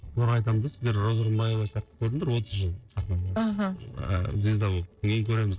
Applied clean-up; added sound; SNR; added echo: neural separator model SepFormer DNS4.